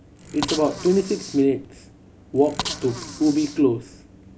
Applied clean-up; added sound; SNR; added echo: none; Bicycle; 12 dB; none.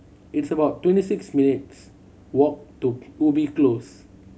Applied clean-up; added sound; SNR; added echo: none; none; none; none.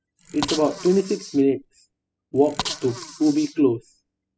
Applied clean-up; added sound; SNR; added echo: classical method spectral subtraction.